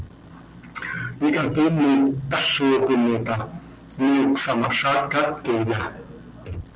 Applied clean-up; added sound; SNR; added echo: none; none; none; none.